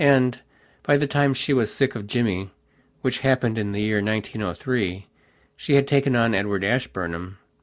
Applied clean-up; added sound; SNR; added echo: none; none; none; none.